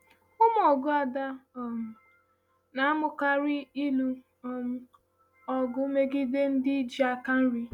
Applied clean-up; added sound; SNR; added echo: none; none; none; none.